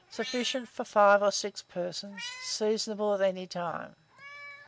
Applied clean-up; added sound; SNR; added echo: none; Meow; 18 dB; none.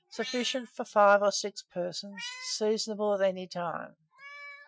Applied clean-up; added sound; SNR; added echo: classical method Wiener filter.